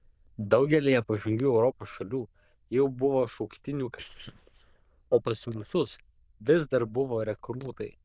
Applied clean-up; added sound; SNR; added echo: neural diffusion model UNIVERSE++.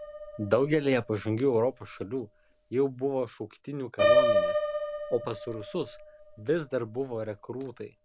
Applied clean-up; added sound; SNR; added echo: none; Piano; 1 dB; none.